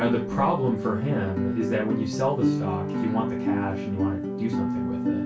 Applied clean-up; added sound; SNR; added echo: none; Guitar; -1 dB; reverberation time 0.2 s.